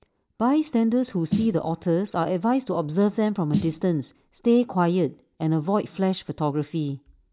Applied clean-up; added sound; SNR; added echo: none; Snare drum; 10 dB; none.